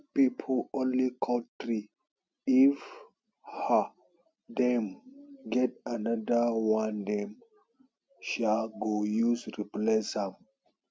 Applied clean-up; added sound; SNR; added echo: none; none; none; none.